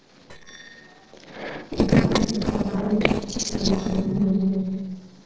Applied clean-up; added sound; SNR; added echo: neural separator model SepFormer DNS4.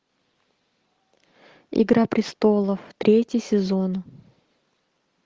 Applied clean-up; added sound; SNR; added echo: none; none; none; none.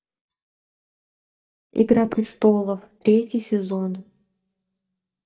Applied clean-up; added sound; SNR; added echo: neural mask model DeepFilterNet 3.